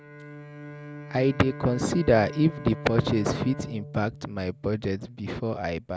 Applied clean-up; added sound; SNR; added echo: none; Bowed string instrument; 14 dB; none.